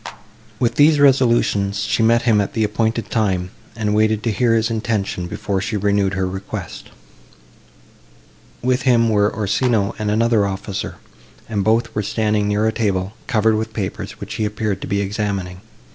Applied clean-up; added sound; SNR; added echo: none; Clapping; 17 dB; none.